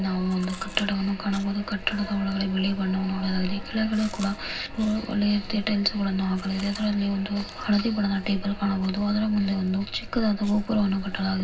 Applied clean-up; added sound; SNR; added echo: none; Chewing, mastication; 13 dB; reverberation time 0.4 s.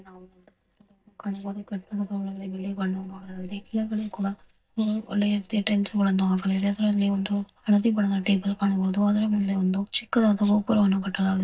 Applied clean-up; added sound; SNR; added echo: neural mask model DeepFilterNet 3.